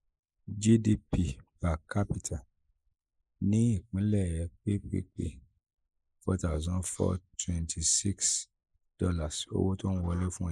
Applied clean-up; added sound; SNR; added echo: neural mask model Resemble Enhance denoiser.